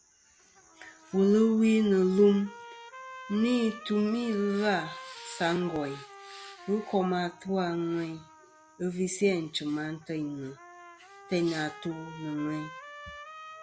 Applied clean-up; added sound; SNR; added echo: none; Trumpet; 18 dB; none.